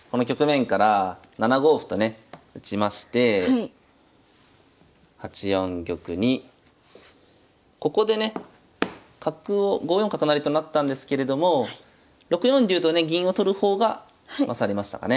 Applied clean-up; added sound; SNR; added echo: none; none; none; none.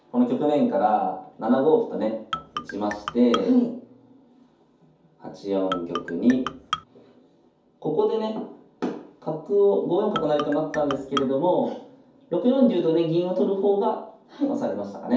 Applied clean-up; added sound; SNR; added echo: none; Marimba, xylophone; 9 dB; reverberation time 0.6 s.